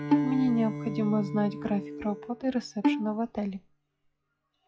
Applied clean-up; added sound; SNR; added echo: classical method log-MMSE.